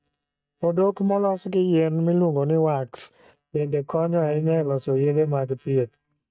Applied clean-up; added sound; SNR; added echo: neural mask model DeepFilterNet 3.